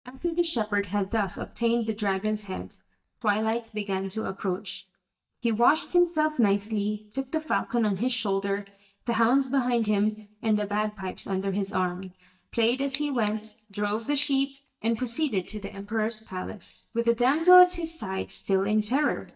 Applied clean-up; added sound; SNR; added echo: neural mask model DeepFilterNet 3.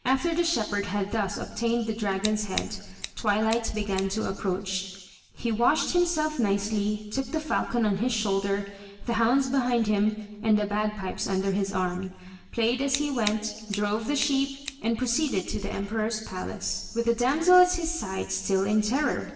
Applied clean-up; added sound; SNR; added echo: none; Scissors; 12 dB; reverberation time 1.2 s.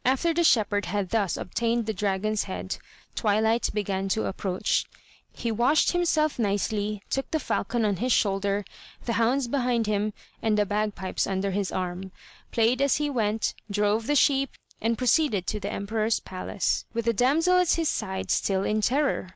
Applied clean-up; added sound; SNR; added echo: none; none; none; none.